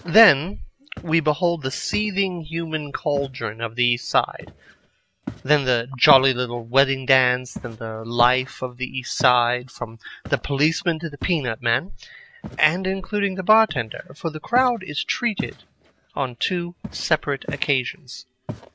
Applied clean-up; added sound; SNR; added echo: none; Walk, footsteps; 17 dB; none.